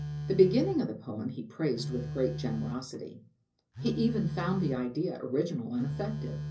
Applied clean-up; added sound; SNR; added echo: none; Telephone; 7 dB; reverberation time 0.5 s.